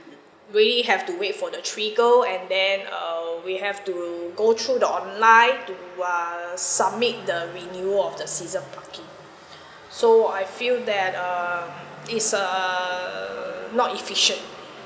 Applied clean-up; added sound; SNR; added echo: none; none; none; none.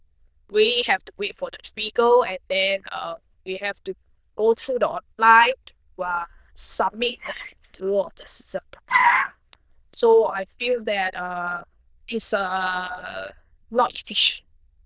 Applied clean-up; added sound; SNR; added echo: neural diffusion model UNIVERSE++.